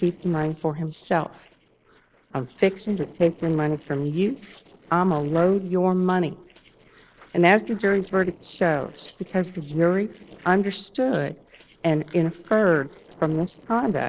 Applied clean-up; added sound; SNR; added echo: neural separator model SepFormer DNS4.